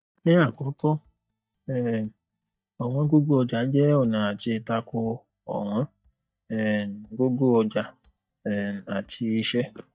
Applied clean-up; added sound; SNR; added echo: neural mask model DeepFilterNet 3.